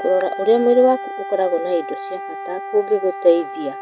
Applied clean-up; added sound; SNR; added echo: none; Wind instrument, woodwind instrument; 10 dB; none.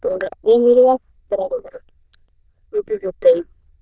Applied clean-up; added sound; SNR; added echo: neural diffusion model UNIVERSE++.